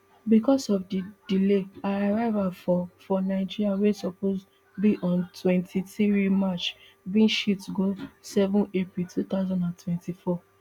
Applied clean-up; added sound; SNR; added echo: none; none; none; none.